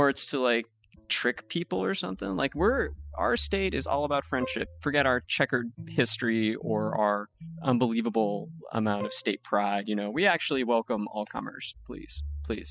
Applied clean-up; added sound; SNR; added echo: classical method spectral subtraction.